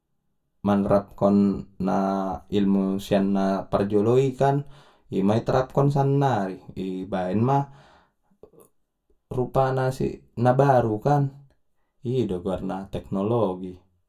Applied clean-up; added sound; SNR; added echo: none; none; none; reverberation time 0.2 s.